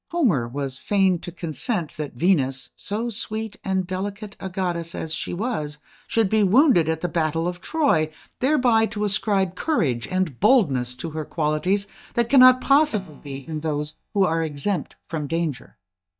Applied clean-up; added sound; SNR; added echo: neural mask model DeepFilterNet 3.